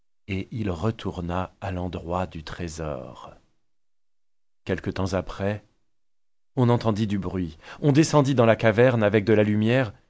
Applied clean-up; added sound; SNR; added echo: none; none; none; none.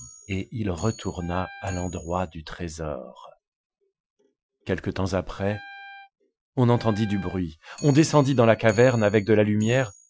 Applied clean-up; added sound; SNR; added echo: classical method Wiener filter.